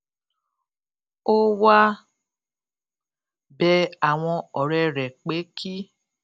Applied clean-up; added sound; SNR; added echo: none; none; none; none.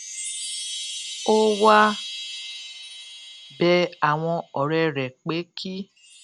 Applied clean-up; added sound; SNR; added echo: none; Chime; 12 dB; none.